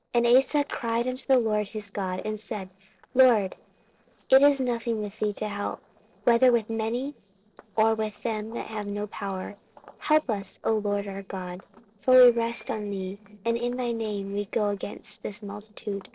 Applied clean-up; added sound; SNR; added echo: neural separator model SepFormer DNS4.